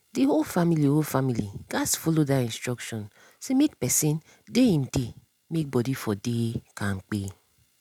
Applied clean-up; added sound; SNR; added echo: none; none; none; none.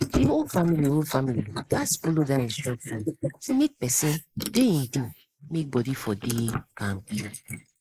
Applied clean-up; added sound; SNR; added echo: neural mask model Resemble Enhance denoiser.